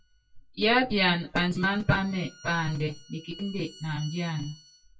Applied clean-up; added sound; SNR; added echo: classical method WPE with log-MMSE.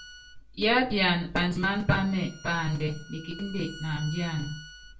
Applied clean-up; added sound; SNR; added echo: none; Bowed string instrument; 19 dB; reverberation time 0.3 s.